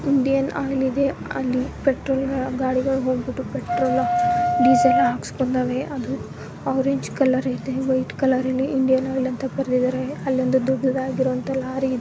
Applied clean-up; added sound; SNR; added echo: none; Wind instrument, woodwind instrument; 0 dB; none.